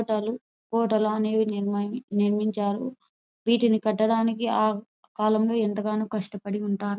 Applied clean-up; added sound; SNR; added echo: none; none; none; none.